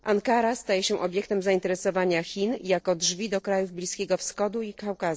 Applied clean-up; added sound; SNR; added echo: neural separator model SepFormer DNS4.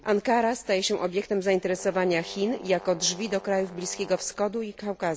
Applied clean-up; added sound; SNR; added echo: none; Brass instrument; 19 dB; none.